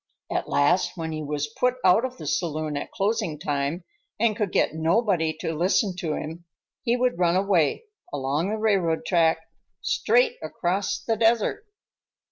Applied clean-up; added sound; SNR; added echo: none; none; none; none.